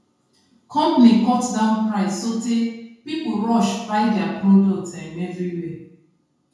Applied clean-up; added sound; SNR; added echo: none; none; none; reverberation time 0.6 s.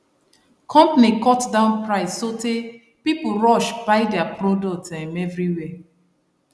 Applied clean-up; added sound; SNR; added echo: none; none; none; none.